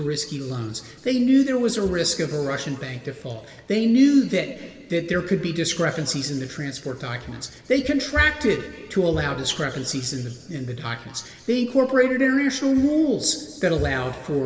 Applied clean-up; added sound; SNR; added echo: none; none; none; reverberation time 2.2 s.